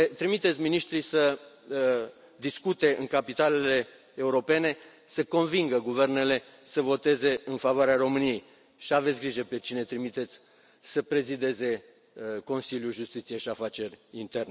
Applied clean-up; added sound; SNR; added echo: none; none; none; none.